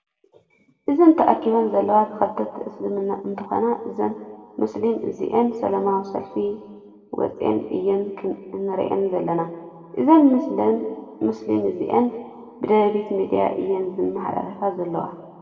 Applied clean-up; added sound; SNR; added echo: none; none; none; reverberation time 1.6 s.